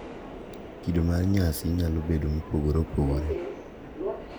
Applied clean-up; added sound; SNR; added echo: none; Subway, metro, underground; 10 dB; none.